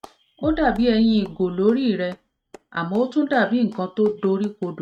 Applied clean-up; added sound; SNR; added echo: neural mask model RNNoise.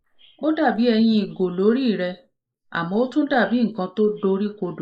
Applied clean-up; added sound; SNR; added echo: neural mask model Resemble Enhance denoiser.